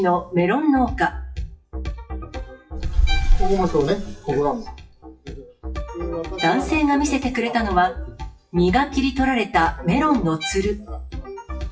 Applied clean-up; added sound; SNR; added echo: classical method WPE with log-MMSE.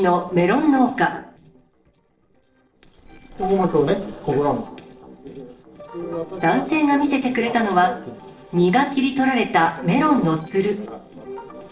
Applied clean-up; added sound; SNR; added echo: neural separator model SepFormer DNS4.